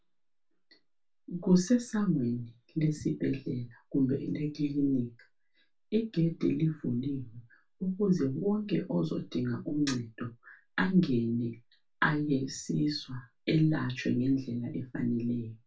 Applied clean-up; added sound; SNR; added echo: none; none; none; reverberation time 0.2 s.